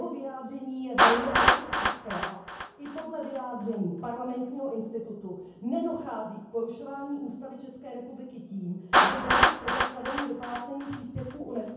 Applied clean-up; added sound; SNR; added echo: none; Clapping; -5 dB; reverberation time 0.9 s.